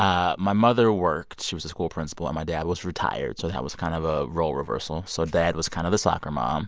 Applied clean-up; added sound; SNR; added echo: none; none; none; none.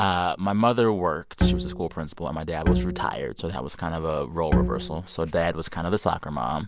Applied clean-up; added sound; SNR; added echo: none; Bowed string instrument; 0 dB; none.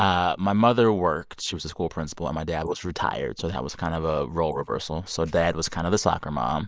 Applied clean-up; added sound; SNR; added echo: neural mask model Resemble Enhance denoiser.